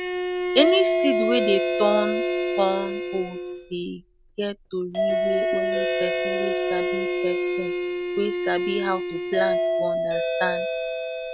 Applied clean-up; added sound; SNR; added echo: none; Bowed string instrument + Doorbell; -3 dB; none.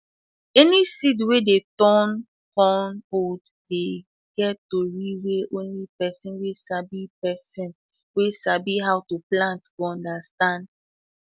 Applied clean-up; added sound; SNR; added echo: none; none; none; none.